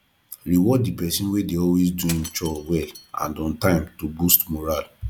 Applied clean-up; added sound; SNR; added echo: none; Shatter; 19 dB; none.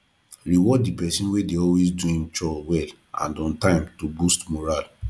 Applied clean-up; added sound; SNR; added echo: none; none; none; none.